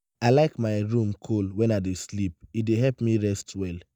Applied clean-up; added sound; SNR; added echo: none; none; none; none.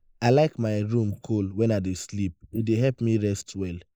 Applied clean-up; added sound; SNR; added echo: neural mask model Resemble Enhance denoiser.